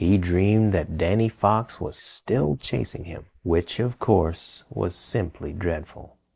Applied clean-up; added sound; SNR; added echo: neural mask model Resemble Enhance denoiser.